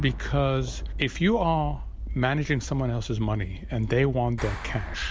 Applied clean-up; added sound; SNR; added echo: none; Clapping + Thunder / Rain; 20 dB; none.